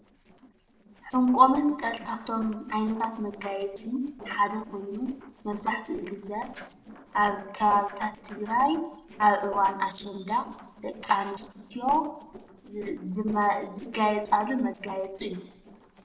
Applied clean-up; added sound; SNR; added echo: neural separator model SepFormer DNS4.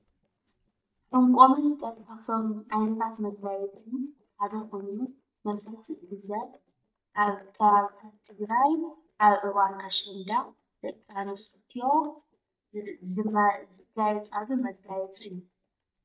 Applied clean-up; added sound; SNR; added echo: neural mask model DeepFilterNet 3.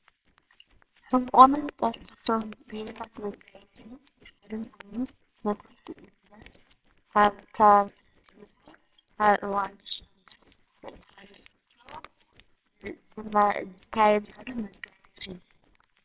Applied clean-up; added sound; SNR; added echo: neural separator model SepFormer WHAMR!.